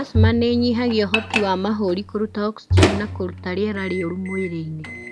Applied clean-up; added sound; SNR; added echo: none; Microwave oven + Bowed string instrument; 1 dB; none.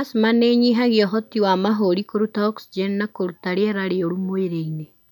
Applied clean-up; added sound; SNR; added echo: none; none; none; none.